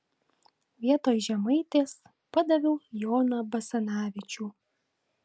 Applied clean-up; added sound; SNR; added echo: none; none; none; none.